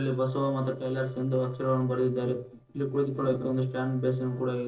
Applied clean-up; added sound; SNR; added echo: neural separator model SepFormer DNS4.